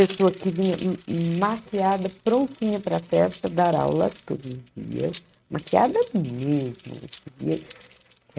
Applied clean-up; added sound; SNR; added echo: neural mask model RNNoise.